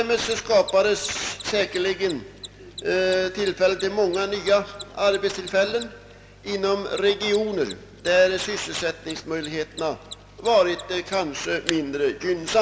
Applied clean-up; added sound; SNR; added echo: none; Mechanisms; 18 dB; reverberation time 1.1 s.